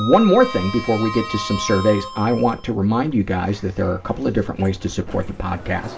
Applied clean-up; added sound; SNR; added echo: none; Sliding door; 13 dB; reverberation time 0.2 s.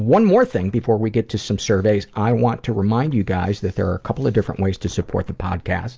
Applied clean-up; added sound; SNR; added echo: none; none; none; none.